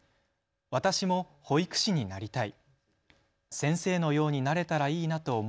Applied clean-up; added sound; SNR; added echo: none; none; none; none.